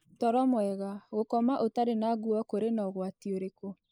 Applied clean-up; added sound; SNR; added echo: neural mask model Resemble Enhance denoiser.